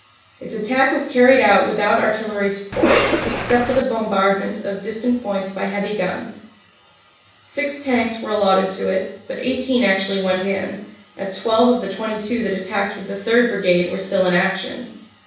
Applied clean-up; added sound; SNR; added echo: none; Cough; -1 dB; reverberation time 0.7 s.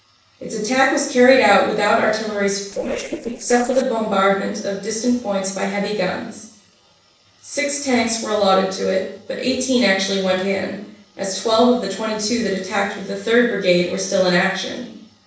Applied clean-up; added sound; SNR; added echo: neural separator model SepFormer DNS4.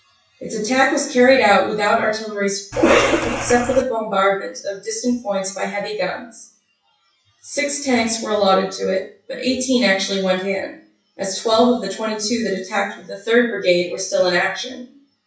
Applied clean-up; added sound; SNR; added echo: classical method WPE with log-MMSE.